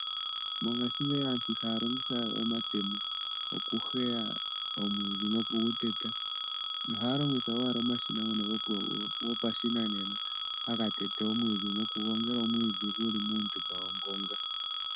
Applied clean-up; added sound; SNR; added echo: none; Telephone; -4 dB; none.